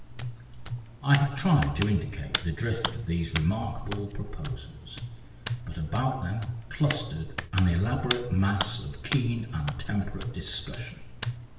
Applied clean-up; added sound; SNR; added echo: none; Hands; 7 dB; reverberation time 0.8 s.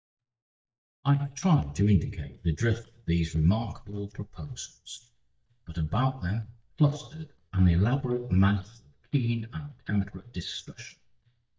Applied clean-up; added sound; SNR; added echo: neural mask model DeepFilterNet 3.